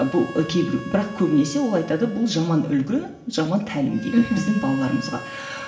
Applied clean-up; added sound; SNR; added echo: none; Harmonica; 16 dB; reverberation time 0.8 s.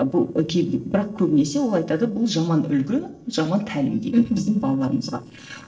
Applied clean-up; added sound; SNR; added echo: neural separator model SepFormer DNS4.